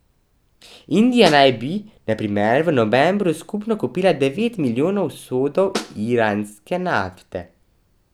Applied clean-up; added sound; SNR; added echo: none; Snare drum; 10 dB; none.